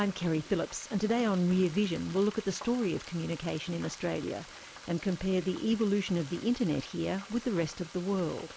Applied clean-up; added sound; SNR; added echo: none; Frying (food); 18 dB; none.